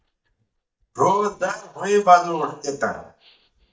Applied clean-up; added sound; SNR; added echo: neural mask model DeepFilterNet 3.